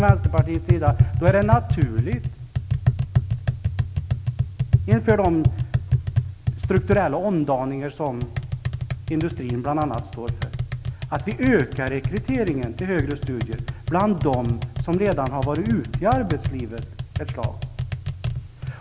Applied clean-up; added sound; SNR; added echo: none; Tap; -1 dB; none.